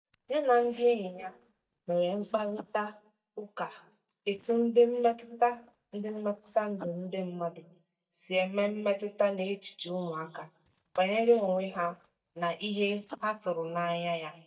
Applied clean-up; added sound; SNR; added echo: neural mask model DeepFilterNet 3.